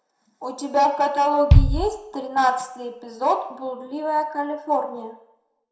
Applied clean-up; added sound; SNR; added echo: none; Bass drum; -3 dB; reverberation time 0.6 s.